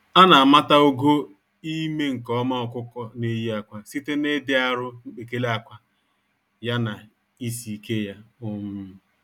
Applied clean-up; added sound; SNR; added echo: none; none; none; none.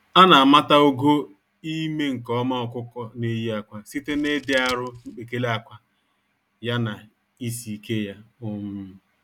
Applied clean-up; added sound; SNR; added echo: none; Scissors; 20 dB; none.